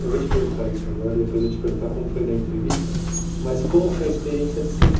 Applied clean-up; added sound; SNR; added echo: none; Bus / Engine; -1 dB; reverberation time 0.7 s.